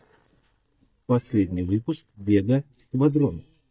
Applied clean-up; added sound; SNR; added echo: neural mask model DeepFilterNet 3.